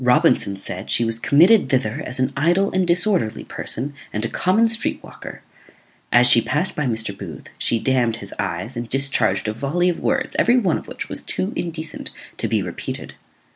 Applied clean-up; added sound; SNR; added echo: none; none; none; none.